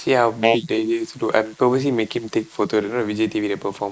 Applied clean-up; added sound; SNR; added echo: neural mask model Resemble Enhance denoiser.